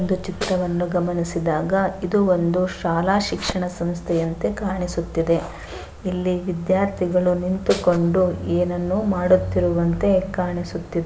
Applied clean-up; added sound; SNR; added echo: none; Snare drum; 16 dB; none.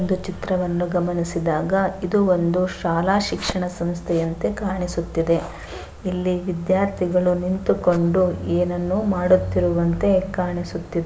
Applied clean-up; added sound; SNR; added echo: none; none; none; none.